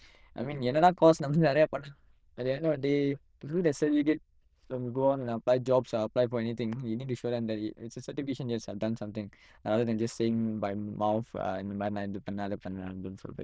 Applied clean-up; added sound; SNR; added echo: neural diffusion model UNIVERSE++.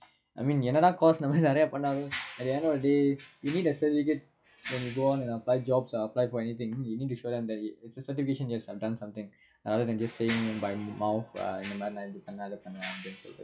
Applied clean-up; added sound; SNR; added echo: classical method log-MMSE.